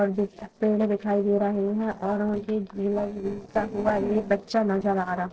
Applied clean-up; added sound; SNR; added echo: neural separator model SepFormer DNS4.